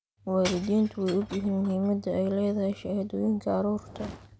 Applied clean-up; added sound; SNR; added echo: none; Shatter / Crushing; 17 dB; none.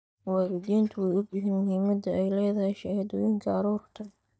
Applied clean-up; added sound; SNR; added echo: neural mask model DeepFilterNet 3.